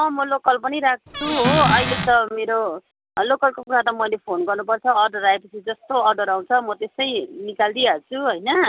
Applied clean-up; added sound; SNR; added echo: none; Squeak / Cupboard open or close; 2 dB; none.